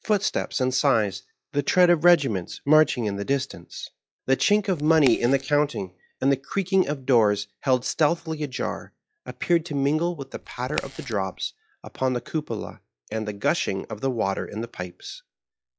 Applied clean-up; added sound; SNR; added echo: classical method log-MMSE.